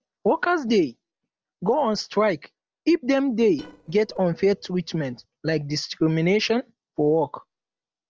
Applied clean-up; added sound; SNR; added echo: neural separator model SepFormer DNS4.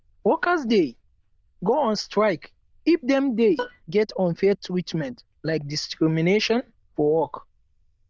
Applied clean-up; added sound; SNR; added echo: neural diffusion model UNIVERSE++.